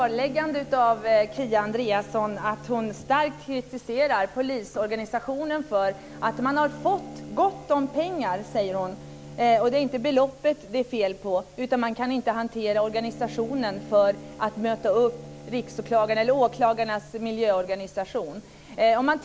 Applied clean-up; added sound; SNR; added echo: none; Bowed string instrument; 18 dB; none.